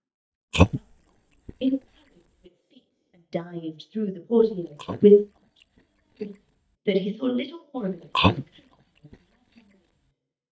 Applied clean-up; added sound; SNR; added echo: neural mask model DeepFilterNet 3.